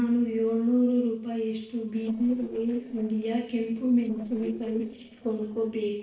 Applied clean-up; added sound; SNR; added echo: neural separator model SepFormer DNS4.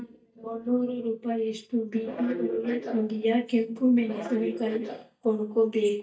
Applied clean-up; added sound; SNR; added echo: neural mask model DeepFilterNet 3.